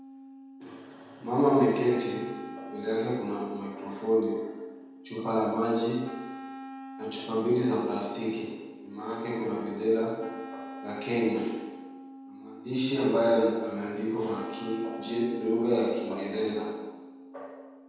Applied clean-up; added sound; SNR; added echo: none; Wind instrument, woodwind instrument; 15 dB; reverberation time 1.2 s.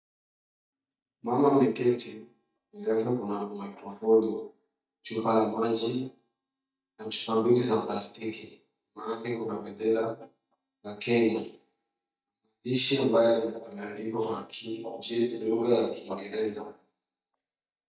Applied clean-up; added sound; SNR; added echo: neural mask model DeepFilterNet 3.